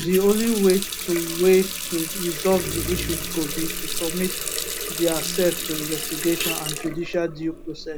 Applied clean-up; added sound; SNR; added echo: none; Water tap, faucet + Dog; 5 dB; none.